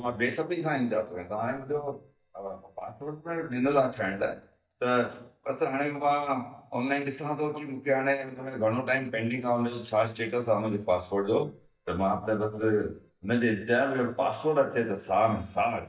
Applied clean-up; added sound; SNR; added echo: neural mask model DeepFilterNet 3.